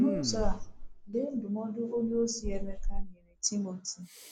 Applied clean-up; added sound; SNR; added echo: none; Respiratory sounds; 1 dB; none.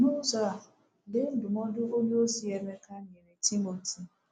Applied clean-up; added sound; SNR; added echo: none; none; none; none.